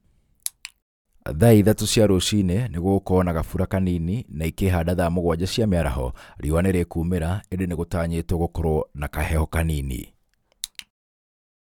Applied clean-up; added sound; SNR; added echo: none; none; none; none.